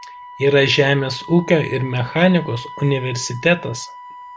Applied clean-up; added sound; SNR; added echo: none; Wind instrument, woodwind instrument; 17 dB; none.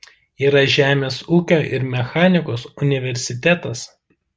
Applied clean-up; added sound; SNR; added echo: none; none; none; none.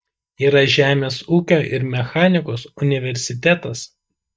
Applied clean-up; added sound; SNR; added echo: neural mask model DeepFilterNet 3.